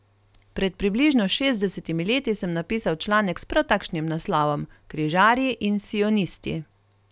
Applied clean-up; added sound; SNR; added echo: none; none; none; none.